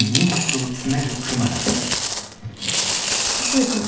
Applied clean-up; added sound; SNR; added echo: none; Coin (dropping); 0 dB; reverberation time 0.8 s.